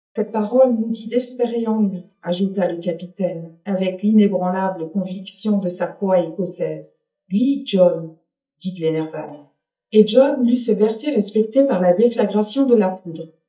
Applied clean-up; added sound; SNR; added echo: neural mask model DeepFilterNet 3.